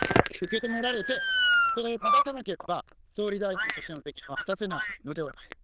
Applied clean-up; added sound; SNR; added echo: neural diffusion model UNIVERSE++.